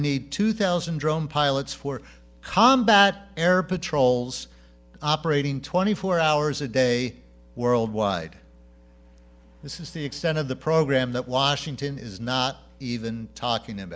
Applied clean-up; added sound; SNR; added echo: none; none; none; none.